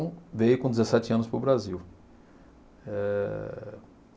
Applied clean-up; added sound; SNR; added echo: none; none; none; none.